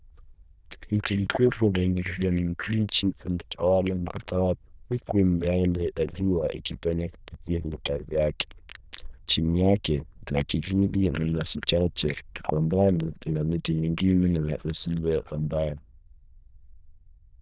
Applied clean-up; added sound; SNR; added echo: neural diffusion model UNIVERSE++.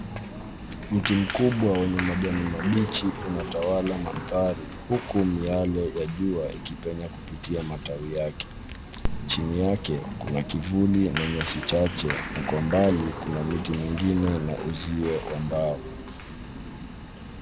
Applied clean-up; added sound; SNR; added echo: none; Applause; 7 dB; none.